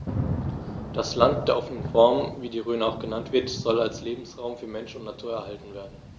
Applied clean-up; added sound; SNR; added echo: none; Thunder / Rain; 8 dB; none.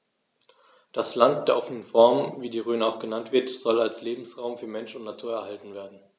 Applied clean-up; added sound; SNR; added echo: none; none; none; none.